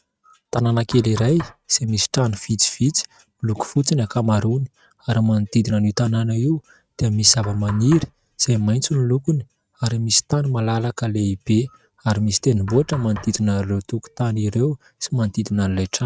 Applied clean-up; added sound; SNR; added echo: neural mask model RNNoise.